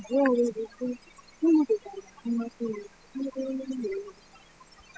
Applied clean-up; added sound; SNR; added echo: classical method spectral subtraction.